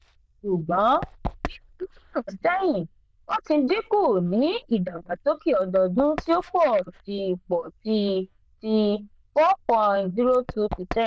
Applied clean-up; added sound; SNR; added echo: neural diffusion model UNIVERSE++.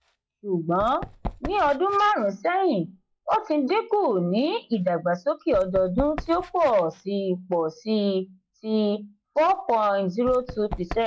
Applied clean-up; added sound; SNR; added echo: classical method log-MMSE.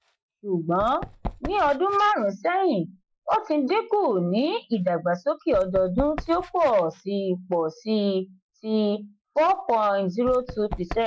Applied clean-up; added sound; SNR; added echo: classical method Wiener filter.